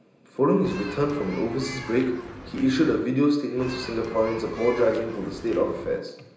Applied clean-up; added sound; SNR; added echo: none; Human group actions; 14 dB; reverberation time 0.9 s.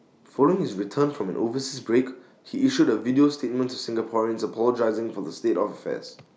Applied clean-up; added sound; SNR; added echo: none; none; none; none.